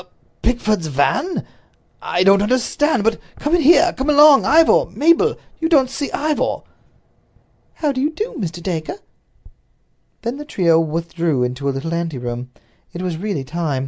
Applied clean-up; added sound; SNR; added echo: none; none; none; none.